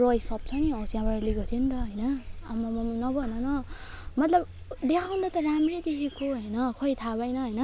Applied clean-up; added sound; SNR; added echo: none; none; none; none.